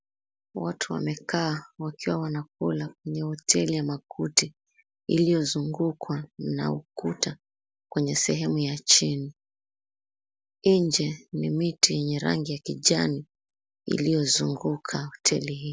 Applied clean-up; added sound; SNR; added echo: none; none; none; none.